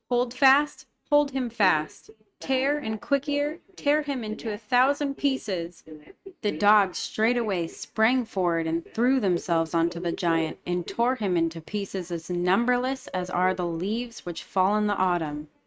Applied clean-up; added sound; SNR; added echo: neural mask model RNNoise.